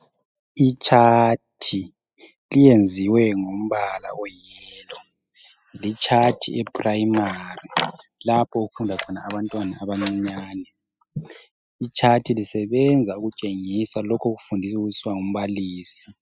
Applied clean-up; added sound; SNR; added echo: classical method spectral subtraction.